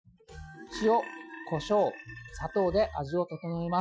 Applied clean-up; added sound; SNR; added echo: classical method Wiener filter.